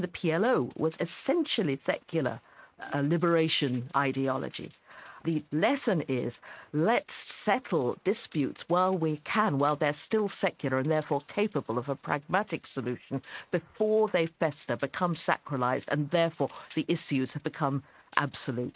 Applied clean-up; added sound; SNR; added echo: neural mask model RNNoise.